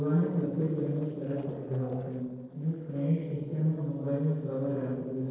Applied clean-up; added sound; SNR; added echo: neural separator model SepFormer DNS4.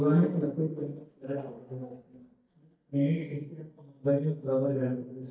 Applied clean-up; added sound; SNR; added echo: neural mask model DeepFilterNet 3.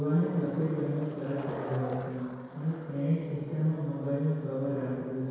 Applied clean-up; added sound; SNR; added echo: none; Skateboard; 15 dB; reverberation time 2.0 s.